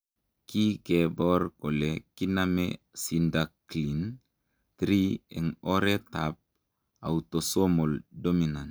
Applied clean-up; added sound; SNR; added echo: none; none; none; none.